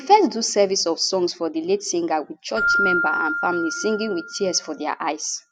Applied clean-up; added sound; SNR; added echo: none; Keyboard (musical); 6 dB; none.